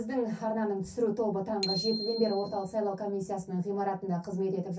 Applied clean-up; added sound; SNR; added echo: none; Bicycle bell; 10 dB; reverberation time 0.3 s.